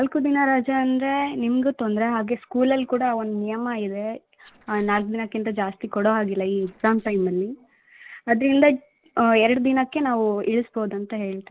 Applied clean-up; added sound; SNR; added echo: neural separator model SepFormer DNS4.